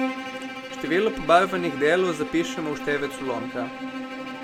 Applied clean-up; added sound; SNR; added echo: none; Bowed string instrument; 7 dB; none.